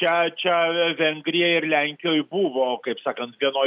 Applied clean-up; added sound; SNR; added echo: none; none; none; none.